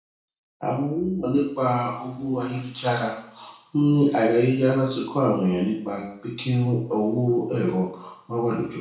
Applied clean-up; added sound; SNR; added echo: none; none; none; reverberation time 0.5 s.